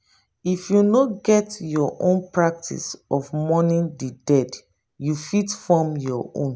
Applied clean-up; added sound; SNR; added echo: none; none; none; none.